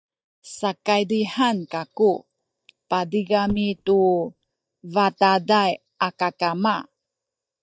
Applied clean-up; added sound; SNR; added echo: neural mask model DeepFilterNet 3.